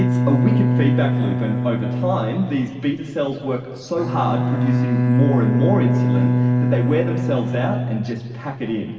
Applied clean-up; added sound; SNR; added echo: none; Bowed string instrument; -3 dB; reverberation time 2.3 s.